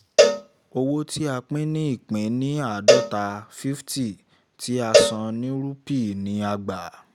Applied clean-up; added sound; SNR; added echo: none; Cowbell; -3 dB; none.